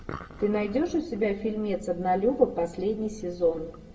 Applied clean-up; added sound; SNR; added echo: none; none; none; reverberation time 1.4 s.